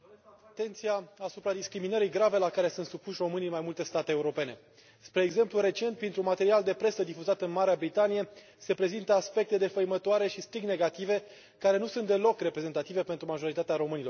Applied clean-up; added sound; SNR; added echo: none; none; none; none.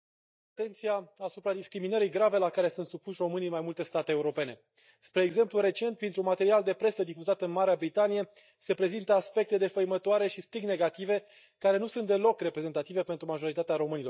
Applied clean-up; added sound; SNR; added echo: neural mask model DeepFilterNet 3.